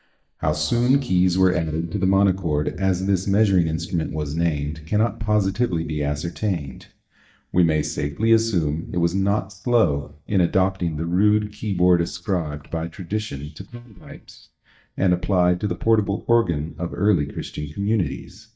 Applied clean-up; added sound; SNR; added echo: neural mask model DeepFilterNet 3.